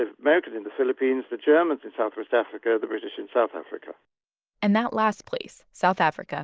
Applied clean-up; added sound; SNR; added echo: none; none; none; none.